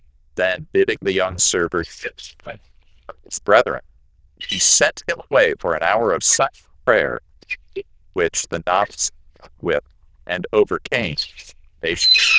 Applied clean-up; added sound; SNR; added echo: neural diffusion model UNIVERSE++.